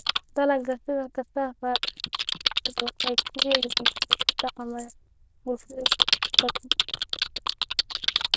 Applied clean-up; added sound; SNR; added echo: neural diffusion model UNIVERSE++.